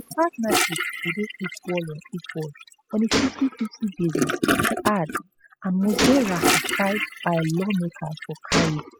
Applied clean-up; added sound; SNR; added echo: classical method spectral subtraction.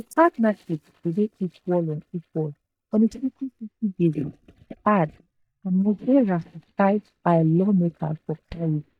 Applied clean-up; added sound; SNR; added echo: neural mask model DeepFilterNet 3.